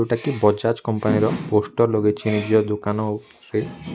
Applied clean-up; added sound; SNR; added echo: none; none; none; none.